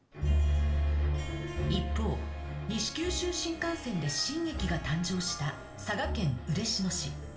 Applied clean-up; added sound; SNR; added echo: none; Harp; 18 dB; reverberation time 0.8 s.